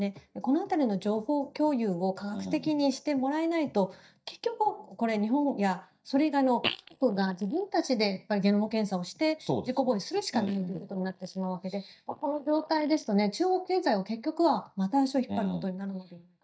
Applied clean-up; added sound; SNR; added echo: neural mask model DeepFilterNet 3.